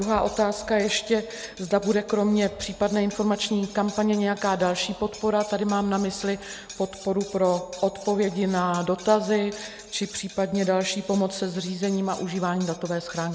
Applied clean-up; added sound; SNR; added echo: none; Cutlery, silverware; 19 dB; none.